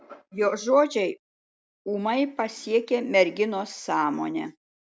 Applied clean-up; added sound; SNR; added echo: none; none; none; none.